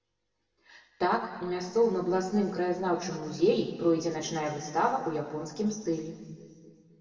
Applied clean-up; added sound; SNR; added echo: none; none; none; reverberation time 2.3 s.